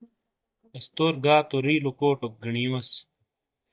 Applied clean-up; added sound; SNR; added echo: neural mask model DeepFilterNet 3.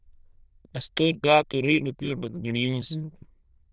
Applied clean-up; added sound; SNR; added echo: neural diffusion model UNIVERSE++.